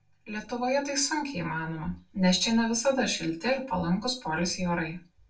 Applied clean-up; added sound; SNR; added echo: none; none; none; reverberation time 0.3 s.